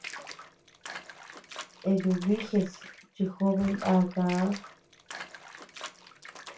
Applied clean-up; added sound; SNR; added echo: none; Bathtub (filling or washing) / Water; 14 dB; reverberation time 0.2 s.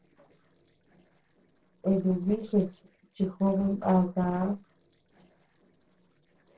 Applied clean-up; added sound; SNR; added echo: neural separator model SepFormer DNS4.